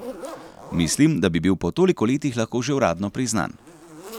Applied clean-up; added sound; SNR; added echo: none; Zipper (clothing); 19 dB; none.